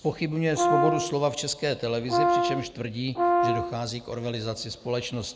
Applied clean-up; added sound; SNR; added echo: none; Brass instrument; -3 dB; none.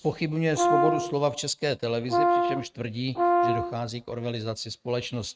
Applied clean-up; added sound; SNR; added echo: neural mask model RNNoise.